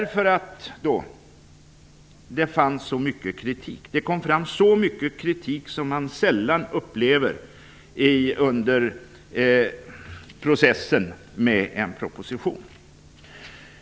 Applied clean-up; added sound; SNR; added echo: none; none; none; none.